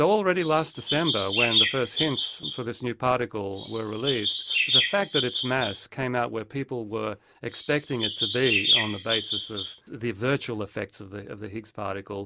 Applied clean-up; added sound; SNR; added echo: none; Chirp, tweet; -1 dB; none.